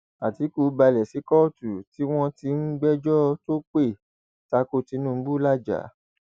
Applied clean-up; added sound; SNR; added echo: none; none; none; none.